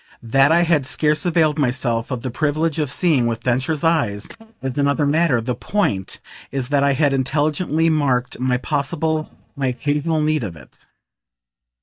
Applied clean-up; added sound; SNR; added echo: neural mask model DeepFilterNet 3.